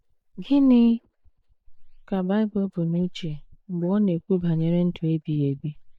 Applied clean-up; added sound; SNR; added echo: neural mask model DeepFilterNet 3.